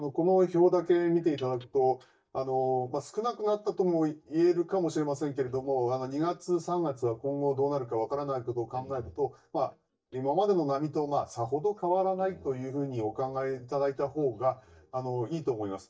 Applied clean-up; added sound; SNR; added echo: neural mask model DeepFilterNet 3.